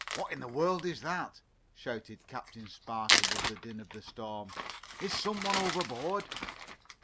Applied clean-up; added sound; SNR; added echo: none; Crumpling, crinkling; -1 dB; none.